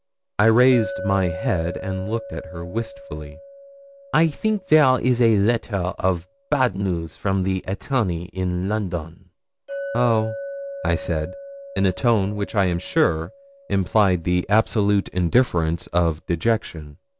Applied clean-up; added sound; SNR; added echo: none; Chink, clink; 15 dB; none.